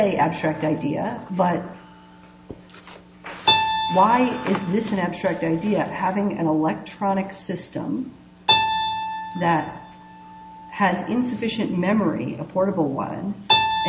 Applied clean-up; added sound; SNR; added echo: none; Keyboard (musical); 4 dB; none.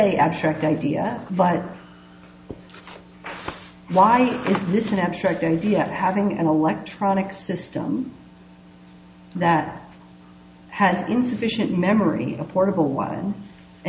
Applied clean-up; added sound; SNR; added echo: none; none; none; none.